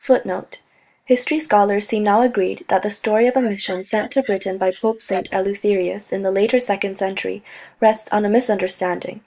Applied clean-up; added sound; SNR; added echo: neural mask model Resemble Enhance denoiser.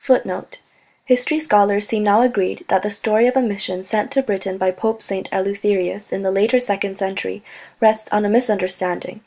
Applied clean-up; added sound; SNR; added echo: none; none; none; none.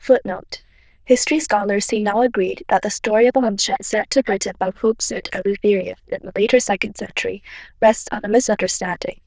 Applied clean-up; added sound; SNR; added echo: neural diffusion model UNIVERSE++.